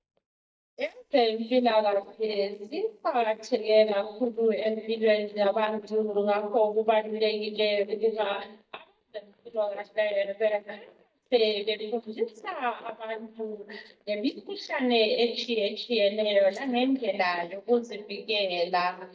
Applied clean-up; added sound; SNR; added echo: neural mask model DeepFilterNet 3.